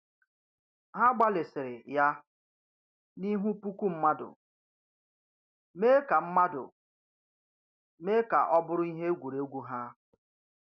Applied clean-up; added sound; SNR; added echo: none; none; none; none.